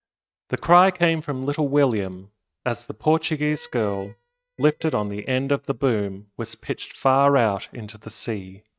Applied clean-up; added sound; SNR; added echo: neural mask model RNNoise.